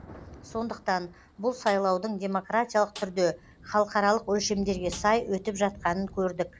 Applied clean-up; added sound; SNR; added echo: none; Thunder + Snare drum; 19 dB; none.